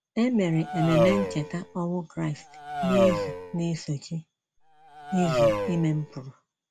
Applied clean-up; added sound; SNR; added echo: none; Race car, auto racing; 0 dB; none.